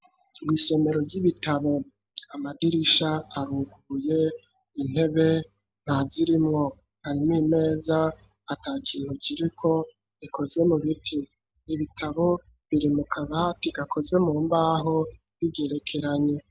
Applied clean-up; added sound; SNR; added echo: none; none; none; none.